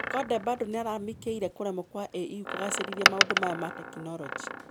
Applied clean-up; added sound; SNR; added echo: none; Door; -1 dB; none.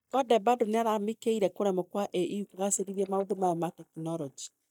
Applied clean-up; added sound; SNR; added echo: neural mask model DeepFilterNet 3.